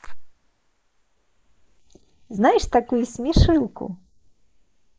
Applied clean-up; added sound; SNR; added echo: neural mask model Resemble Enhance denoiser.